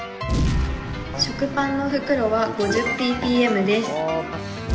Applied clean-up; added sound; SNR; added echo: none; Boom; 6 dB; none.